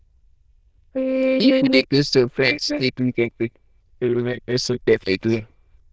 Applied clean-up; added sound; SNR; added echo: neural diffusion model UNIVERSE++.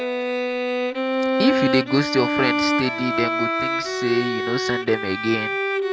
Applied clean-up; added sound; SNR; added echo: none; Bowed string instrument; -2 dB; none.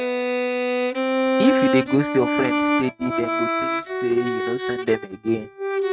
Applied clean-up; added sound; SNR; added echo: neural mask model RNNoise.